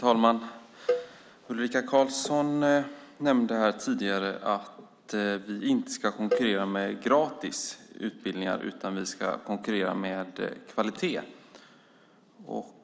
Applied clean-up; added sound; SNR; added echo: none; Cowbell; 7 dB; none.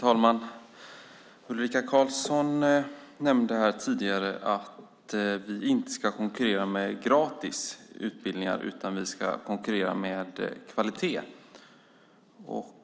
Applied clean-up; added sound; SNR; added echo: none; none; none; none.